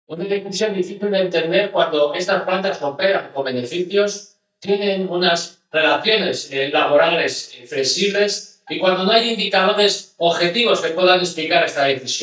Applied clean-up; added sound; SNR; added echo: neural mask model DeepFilterNet 3.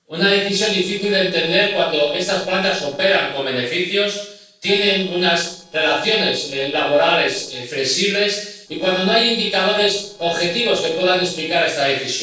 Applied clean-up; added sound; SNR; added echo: neural separator model SepFormer DNS4.